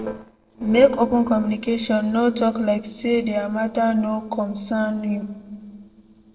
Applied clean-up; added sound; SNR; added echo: neural separator model SepFormer DNS4.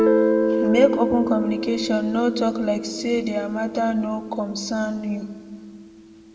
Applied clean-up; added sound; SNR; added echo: none; Guitar; 2 dB; reverberation time 1.5 s.